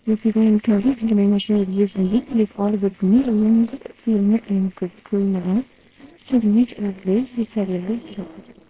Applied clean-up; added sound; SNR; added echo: neural separator model SepFormer WHAMR!.